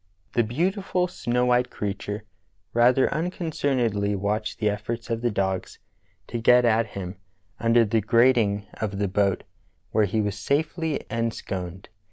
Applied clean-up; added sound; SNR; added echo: none; none; none; none.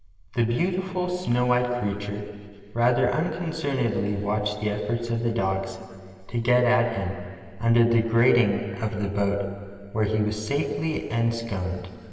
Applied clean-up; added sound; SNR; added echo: none; none; none; reverberation time 2.5 s.